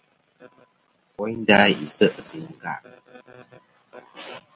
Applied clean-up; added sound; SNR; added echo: none; none; none; none.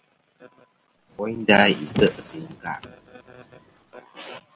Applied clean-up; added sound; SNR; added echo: none; Car; 11 dB; none.